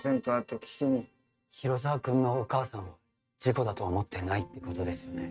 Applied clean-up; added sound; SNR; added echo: neural mask model RNNoise.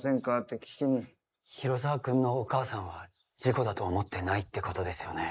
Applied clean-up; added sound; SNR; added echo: neural mask model Resemble Enhance denoiser.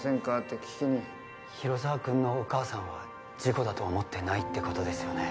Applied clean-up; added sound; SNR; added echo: none; none; none; none.